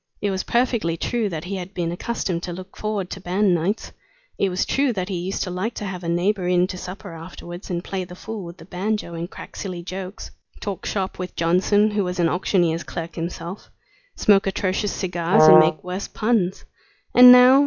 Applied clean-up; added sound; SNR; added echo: classical method log-MMSE.